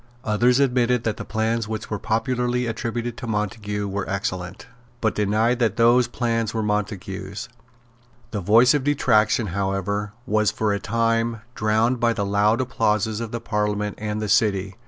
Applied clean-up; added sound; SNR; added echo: none; none; none; none.